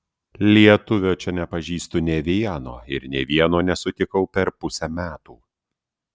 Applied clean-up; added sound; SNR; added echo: none; none; none; none.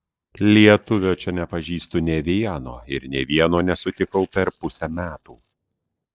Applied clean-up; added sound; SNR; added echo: neural separator model SepFormer DNS4.